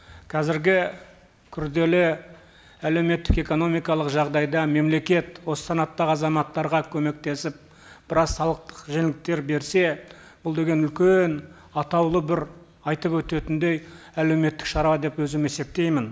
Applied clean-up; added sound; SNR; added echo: none; none; none; none.